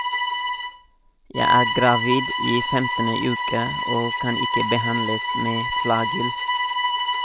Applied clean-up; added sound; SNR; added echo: none; Bowed string instrument; -2 dB; none.